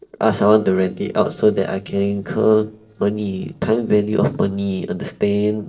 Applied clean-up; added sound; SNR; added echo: neural separator model SepFormer DNS4.